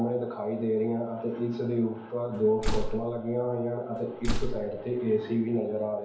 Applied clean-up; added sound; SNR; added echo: none; Slam; 2 dB; reverberation time 2.2 s.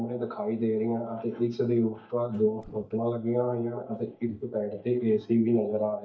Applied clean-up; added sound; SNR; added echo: neural mask model DeepFilterNet 3.